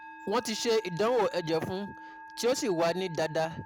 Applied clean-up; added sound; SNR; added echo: none; Musical instrument; 16 dB; none.